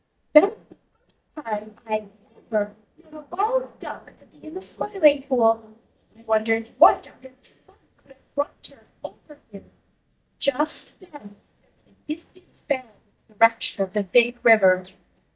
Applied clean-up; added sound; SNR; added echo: neural mask model DeepFilterNet 3.